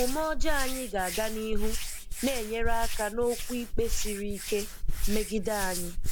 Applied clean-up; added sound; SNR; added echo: none; Hands; -3 dB; none.